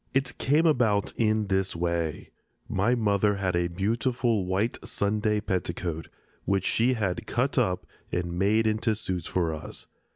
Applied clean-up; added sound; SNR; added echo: none; none; none; none.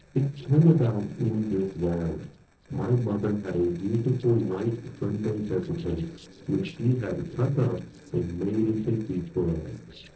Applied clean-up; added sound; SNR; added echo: neural separator model SepFormer DNS4.